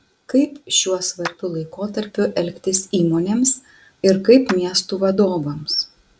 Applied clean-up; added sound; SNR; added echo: none; Clapping; 17 dB; none.